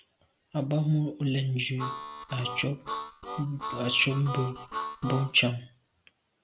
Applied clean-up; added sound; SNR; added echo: none; Harmonica; 8 dB; none.